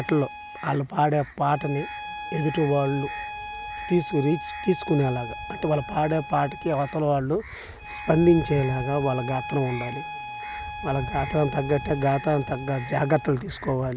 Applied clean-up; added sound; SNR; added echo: none; Bowed string instrument; 12 dB; none.